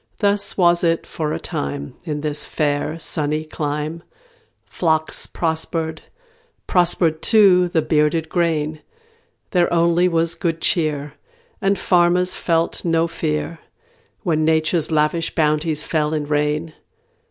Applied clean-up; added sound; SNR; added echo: none; none; none; none.